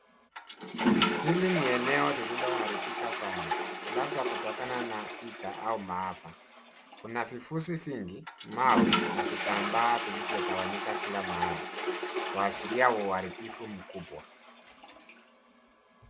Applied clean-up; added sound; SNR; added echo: none; Toilet flush; -1 dB; none.